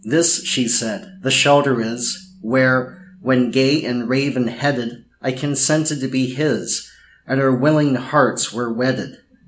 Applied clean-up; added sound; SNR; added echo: none; none; none; none.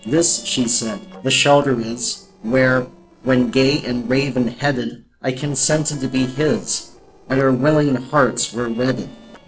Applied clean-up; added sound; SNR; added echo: neural separator model SepFormer DNS4.